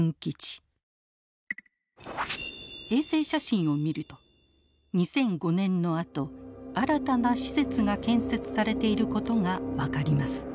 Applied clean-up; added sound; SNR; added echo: none; none; none; none.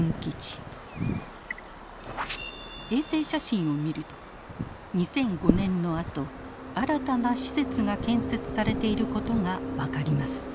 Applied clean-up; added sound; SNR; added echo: none; Wind; 7 dB; none.